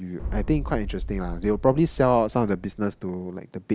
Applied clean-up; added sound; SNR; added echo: none; Boom; 8 dB; none.